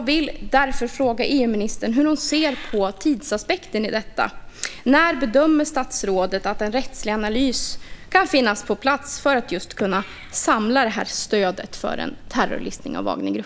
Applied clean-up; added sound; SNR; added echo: none; Meow / Purr; 11 dB; none.